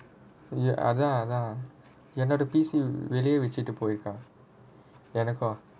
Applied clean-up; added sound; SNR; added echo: none; none; none; none.